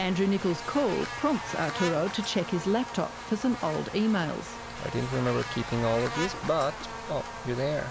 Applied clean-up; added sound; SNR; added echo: none; Buzz; 9 dB; none.